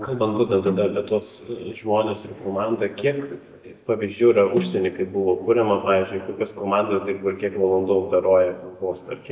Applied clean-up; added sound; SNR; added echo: none; Snare drum; 13 dB; none.